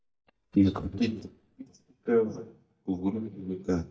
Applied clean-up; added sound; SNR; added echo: neural mask model DeepFilterNet 3.